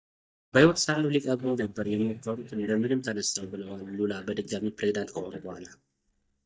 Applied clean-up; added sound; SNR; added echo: neural mask model DeepFilterNet 3.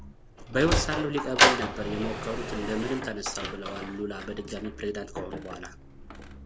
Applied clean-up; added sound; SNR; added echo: none; Sliding door; -2 dB; none.